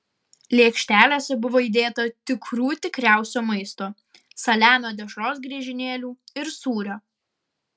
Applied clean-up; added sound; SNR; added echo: none; none; none; none.